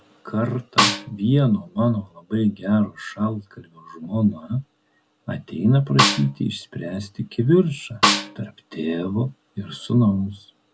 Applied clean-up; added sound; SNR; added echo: none; Snare drum; -2 dB; none.